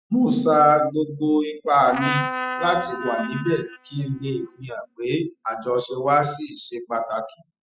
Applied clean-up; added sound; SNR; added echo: classical method spectral subtraction.